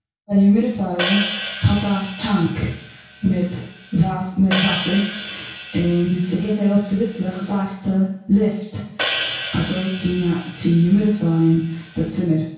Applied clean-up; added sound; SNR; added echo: none; Hi-hat; 7 dB; reverberation time 0.6 s.